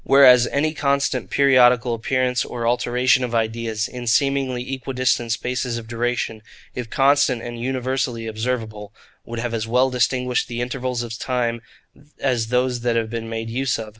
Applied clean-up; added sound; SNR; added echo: none; none; none; none.